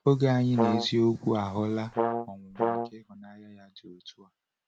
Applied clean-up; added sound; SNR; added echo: none; Brass instrument; 1 dB; none.